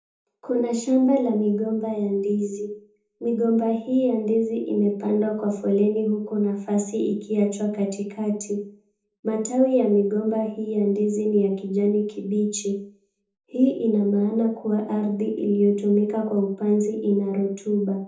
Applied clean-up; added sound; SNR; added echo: none; none; none; reverberation time 0.5 s.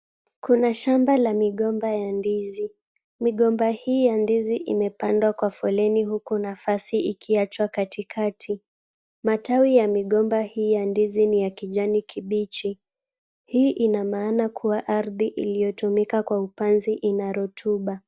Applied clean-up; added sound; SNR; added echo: none; none; none; none.